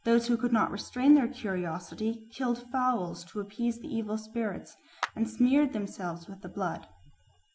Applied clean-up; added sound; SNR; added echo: none; Clapping; 13 dB; none.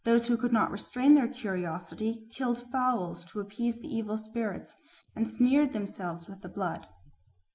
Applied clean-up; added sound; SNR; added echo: neural mask model Resemble Enhance denoiser.